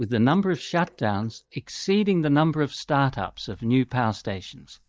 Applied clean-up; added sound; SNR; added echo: neural mask model DeepFilterNet 3.